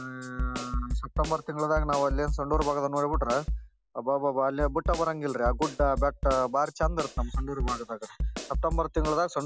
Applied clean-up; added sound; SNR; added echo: none; Snare drum; 3 dB; none.